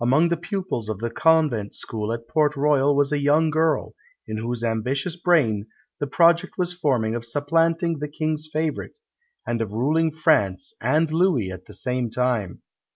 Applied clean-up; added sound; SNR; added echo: none; none; none; none.